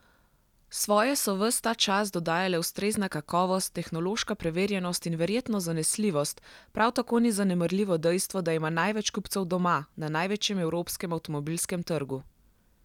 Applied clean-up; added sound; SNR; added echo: none; none; none; none.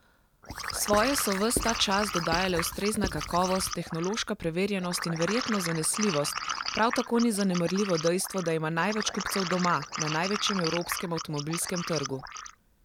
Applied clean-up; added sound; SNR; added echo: none; Liquid + Writing; 6 dB; none.